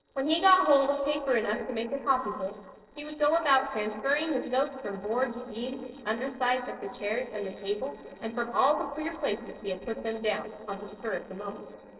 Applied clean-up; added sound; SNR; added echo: neural separator model SepFormer DNS4.